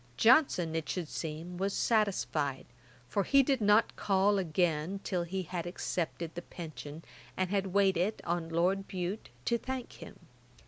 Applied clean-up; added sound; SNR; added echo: none; none; none; none.